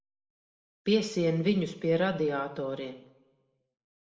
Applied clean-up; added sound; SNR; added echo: none; none; none; reverberation time 0.8 s.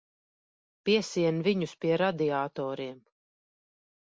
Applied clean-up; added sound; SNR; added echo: none; none; none; none.